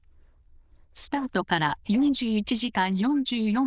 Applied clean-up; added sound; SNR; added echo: neural diffusion model UNIVERSE++.